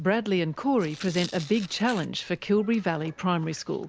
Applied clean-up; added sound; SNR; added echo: none; Tearing; 18 dB; none.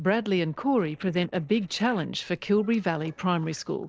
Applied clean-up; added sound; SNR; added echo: neural separator model SepFormer DNS4.